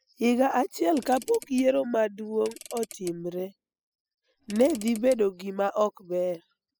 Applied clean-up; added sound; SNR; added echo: classical method spectral subtraction.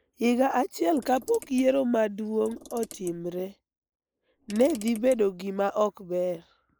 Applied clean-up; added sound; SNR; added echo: neural mask model Resemble Enhance denoiser.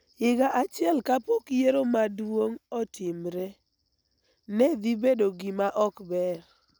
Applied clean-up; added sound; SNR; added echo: none; none; none; none.